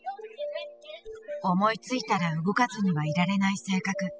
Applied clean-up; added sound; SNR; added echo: classical method spectral subtraction.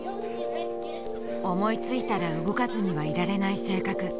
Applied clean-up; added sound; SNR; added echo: none; Zipper (clothing); 13 dB; none.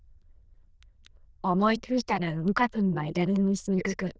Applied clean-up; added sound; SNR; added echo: neural diffusion model UNIVERSE++.